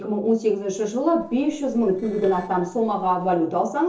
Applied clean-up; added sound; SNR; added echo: neural separator model SepFormer DNS4.